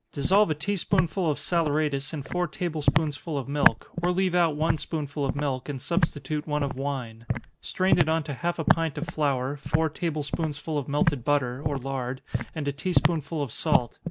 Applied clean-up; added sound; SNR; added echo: neural mask model Resemble Enhance denoiser.